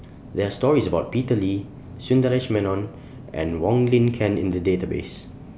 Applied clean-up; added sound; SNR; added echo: none; none; none; none.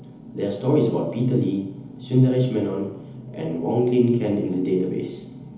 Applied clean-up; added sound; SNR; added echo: none; none; none; reverberation time 1.3 s.